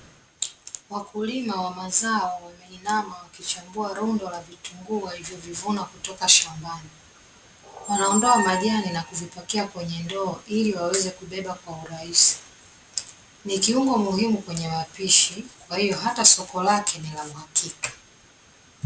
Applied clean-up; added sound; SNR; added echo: none; Squeak; 5 dB; none.